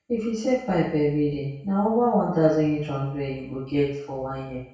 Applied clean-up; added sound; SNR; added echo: none; none; none; reverberation time 0.6 s.